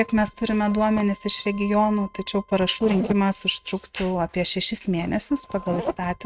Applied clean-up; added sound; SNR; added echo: neural mask model RNNoise.